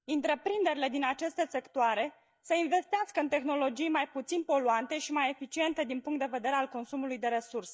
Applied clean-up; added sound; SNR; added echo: neural mask model DeepFilterNet 3.